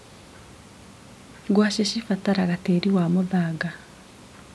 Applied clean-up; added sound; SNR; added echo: none; none; none; none.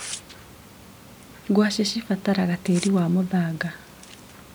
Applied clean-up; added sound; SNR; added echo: none; Tearing; 19 dB; none.